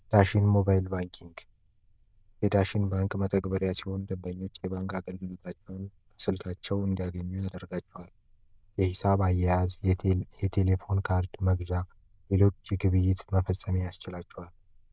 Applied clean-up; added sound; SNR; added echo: neural diffusion model UNIVERSE++.